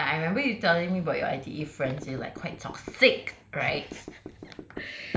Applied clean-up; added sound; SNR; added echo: none; Knock / Wood; 15 dB; none.